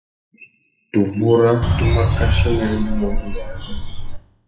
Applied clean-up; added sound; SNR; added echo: classical method WPE with log-MMSE.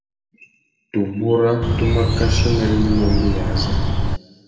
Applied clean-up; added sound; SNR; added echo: none; Bird; -3 dB; reverberation time 2.0 s.